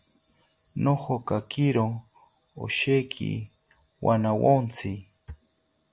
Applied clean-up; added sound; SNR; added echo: none; none; none; none.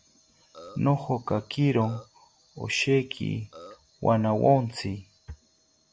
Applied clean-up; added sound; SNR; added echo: none; Burping, eructation; 19 dB; none.